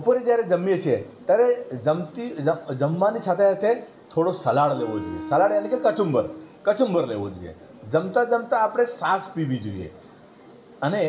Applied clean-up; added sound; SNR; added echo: none; Wind instrument, woodwind instrument; 12 dB; reverberation time 0.6 s.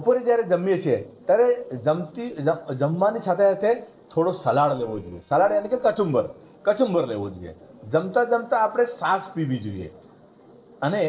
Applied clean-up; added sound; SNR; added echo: neural separator model SepFormer DNS4.